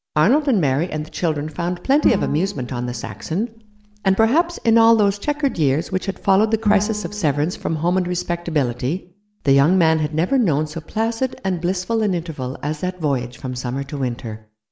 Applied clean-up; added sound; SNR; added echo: none; Bowed string instrument; 11 dB; none.